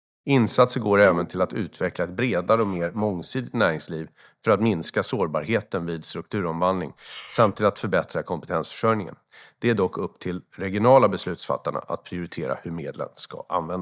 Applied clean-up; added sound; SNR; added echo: neural mask model DeepFilterNet 3.